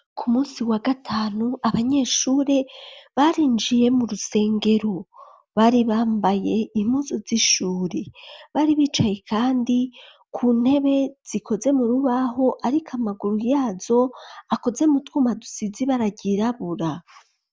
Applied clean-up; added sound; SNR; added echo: none; none; none; none.